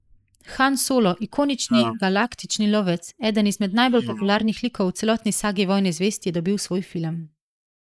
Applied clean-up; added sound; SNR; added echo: neural mask model Resemble Enhance denoiser.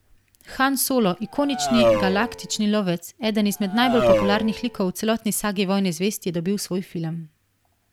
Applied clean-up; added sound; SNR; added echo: none; Race car, auto racing; 1 dB; none.